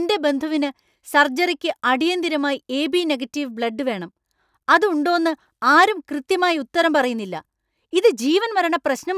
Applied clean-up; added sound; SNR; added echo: none; none; none; none.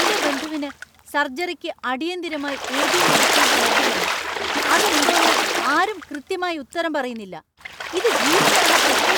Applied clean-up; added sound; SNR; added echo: none; Water / Splash, splatter; -4 dB; none.